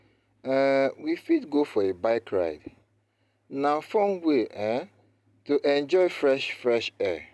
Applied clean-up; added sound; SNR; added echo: none; none; none; none.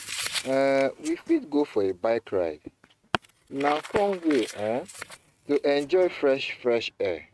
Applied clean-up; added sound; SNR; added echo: neural mask model RNNoise.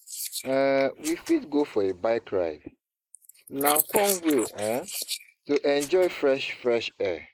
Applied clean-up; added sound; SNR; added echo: neural mask model Resemble Enhance denoiser.